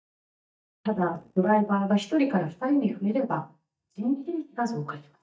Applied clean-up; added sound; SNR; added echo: neural mask model DeepFilterNet 3.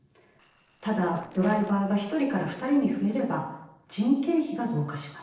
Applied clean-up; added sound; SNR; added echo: neural separator model SepFormer DNS4.